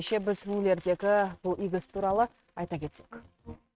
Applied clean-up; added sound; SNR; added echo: neural mask model RNNoise.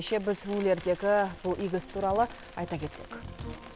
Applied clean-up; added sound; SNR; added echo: none; Coin (dropping); 19 dB; none.